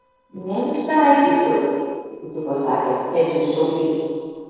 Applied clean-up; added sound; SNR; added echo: neural separator model SepFormer DNS4.